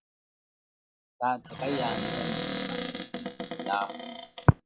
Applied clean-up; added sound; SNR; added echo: classical method log-MMSE.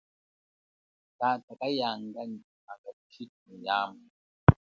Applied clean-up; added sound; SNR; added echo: none; none; none; none.